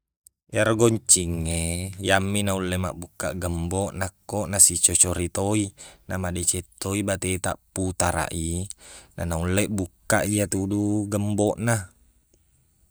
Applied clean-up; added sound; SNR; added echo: neural mask model DeepFilterNet 3.